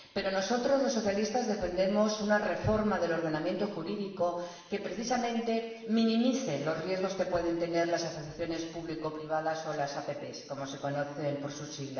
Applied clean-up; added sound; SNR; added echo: none; none; none; reverberation time 1.0 s.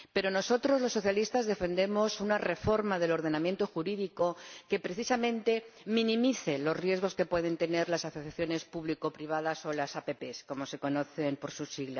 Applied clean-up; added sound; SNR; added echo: none; none; none; none.